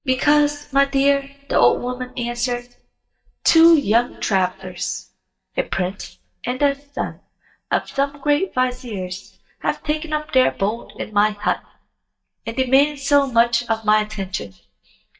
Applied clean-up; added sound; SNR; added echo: neural mask model DeepFilterNet 3.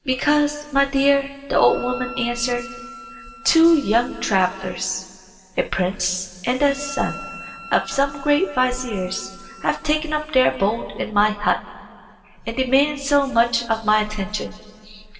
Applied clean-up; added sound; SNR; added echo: none; Wind instrument, woodwind instrument; 17 dB; reverberation time 2.5 s.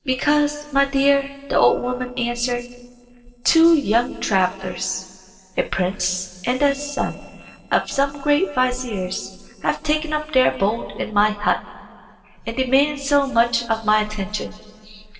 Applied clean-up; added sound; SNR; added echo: neural separator model SepFormer DNS4.